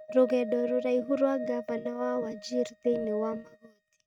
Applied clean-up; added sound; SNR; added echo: neural mask model RNNoise.